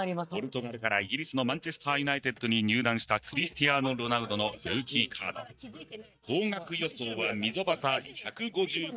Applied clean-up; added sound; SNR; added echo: neural mask model DeepFilterNet 3.